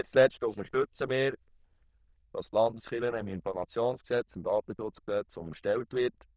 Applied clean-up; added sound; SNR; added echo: neural diffusion model UNIVERSE++.